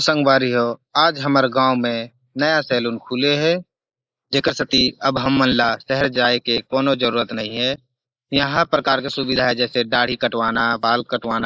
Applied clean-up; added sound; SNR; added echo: neural mask model Resemble Enhance denoiser.